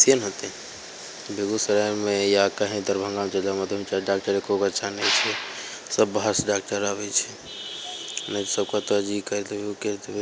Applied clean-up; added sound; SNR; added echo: none; none; none; none.